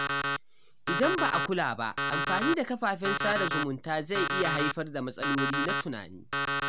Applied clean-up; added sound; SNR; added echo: none; Alarm; 0 dB; none.